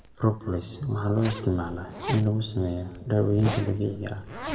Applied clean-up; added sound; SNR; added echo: none; Zipper (clothing); 11 dB; reverberation time 1.0 s.